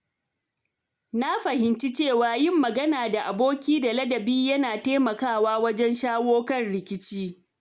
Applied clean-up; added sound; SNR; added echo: none; none; none; none.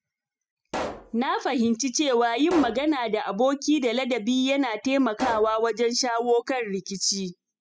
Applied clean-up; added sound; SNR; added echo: classical method spectral subtraction.